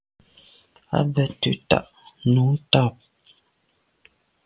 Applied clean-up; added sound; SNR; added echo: none; none; none; none.